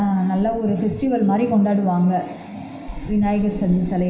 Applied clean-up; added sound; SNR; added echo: none; Insect; 18 dB; reverberation time 0.9 s.